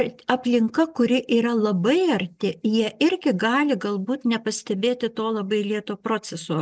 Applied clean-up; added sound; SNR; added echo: none; none; none; none.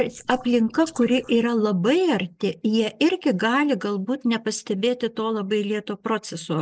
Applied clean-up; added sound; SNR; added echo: neural mask model Resemble Enhance denoiser.